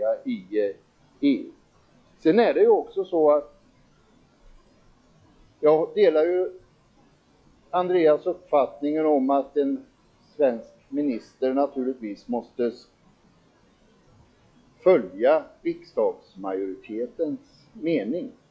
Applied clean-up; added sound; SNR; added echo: classical method log-MMSE.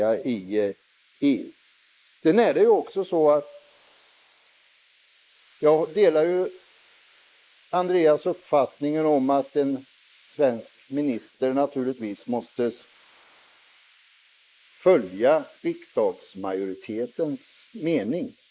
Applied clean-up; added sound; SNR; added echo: neural mask model Resemble Enhance denoiser.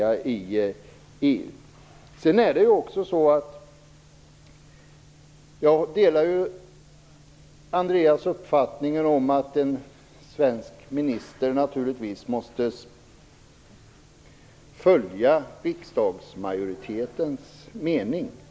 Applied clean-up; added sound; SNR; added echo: none; none; none; none.